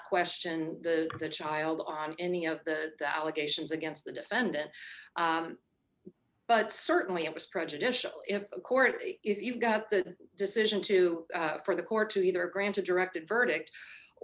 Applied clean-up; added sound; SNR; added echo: none; none; none; none.